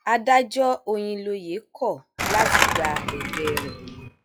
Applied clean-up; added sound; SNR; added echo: classical method log-MMSE.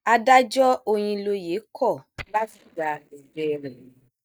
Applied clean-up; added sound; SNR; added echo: neural mask model DeepFilterNet 3.